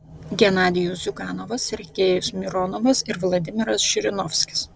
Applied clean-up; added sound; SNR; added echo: none; none; none; none.